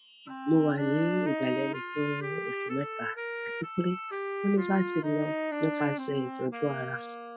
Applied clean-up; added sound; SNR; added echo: classical method Wiener filter.